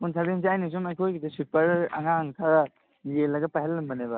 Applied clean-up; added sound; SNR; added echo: none; none; none; none.